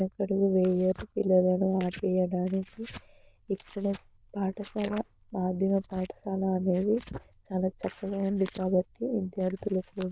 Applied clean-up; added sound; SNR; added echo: neural diffusion model UNIVERSE++.